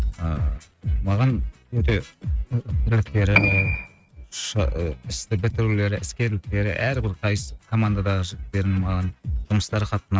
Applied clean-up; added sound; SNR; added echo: neural mask model RNNoise.